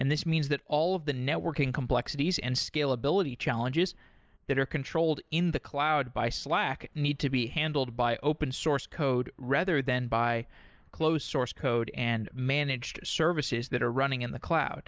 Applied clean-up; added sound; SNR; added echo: neural mask model Resemble Enhance denoiser.